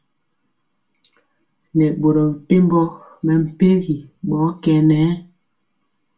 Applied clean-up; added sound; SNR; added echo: none; none; none; reverberation time 0.2 s.